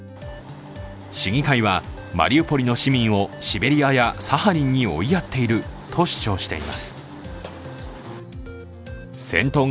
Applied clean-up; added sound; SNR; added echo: none; none; none; none.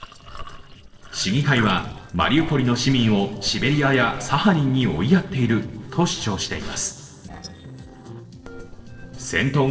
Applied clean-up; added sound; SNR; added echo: neural separator model SepFormer DNS4.